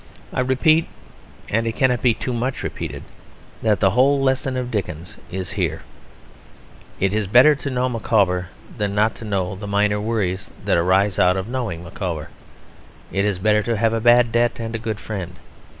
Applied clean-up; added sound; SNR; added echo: none; none; none; none.